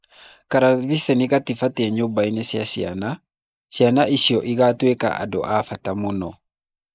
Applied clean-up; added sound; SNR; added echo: neural mask model Resemble Enhance denoiser.